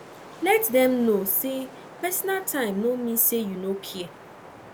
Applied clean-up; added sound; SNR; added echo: none; Wind; 18 dB; none.